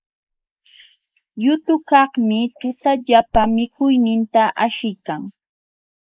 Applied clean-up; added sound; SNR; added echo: neural mask model Resemble Enhance denoiser.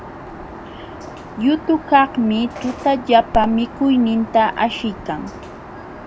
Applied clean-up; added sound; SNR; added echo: none; Telephone + Aircraft; 13 dB; none.